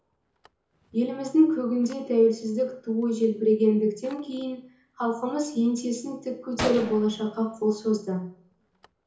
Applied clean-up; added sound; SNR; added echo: none; Gunshot, gunfire; 17 dB; reverberation time 0.7 s.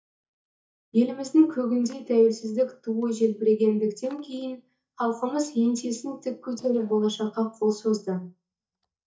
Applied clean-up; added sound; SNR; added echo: neural mask model DeepFilterNet 3.